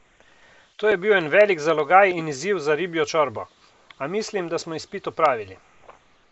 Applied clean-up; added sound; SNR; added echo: neural mask model Resemble Enhance denoiser.